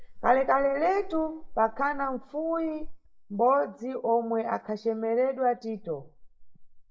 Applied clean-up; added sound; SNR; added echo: neural mask model DeepFilterNet 3.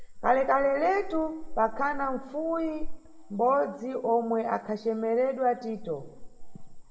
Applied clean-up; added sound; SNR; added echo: none; Cricket / Frog; 10 dB; reverberation time 1.5 s.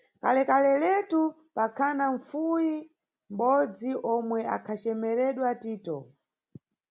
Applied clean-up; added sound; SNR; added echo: none; none; none; none.